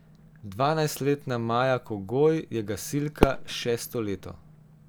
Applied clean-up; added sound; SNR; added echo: none; Fireworks; 7 dB; none.